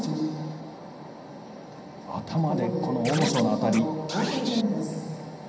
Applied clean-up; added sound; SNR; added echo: none; Scratching (performance technique); 11 dB; reverberation time 0.3 s.